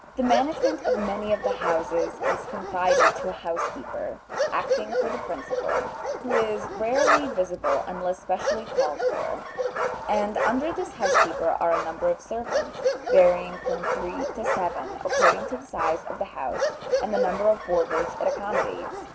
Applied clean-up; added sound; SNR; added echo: none; Bark; 0 dB; none.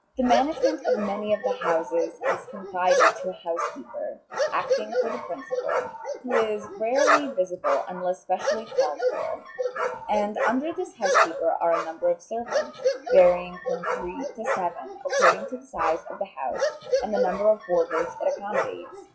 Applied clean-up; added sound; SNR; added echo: classical method log-MMSE.